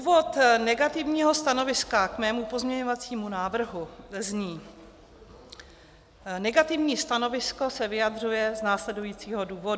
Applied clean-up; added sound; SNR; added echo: none; none; none; none.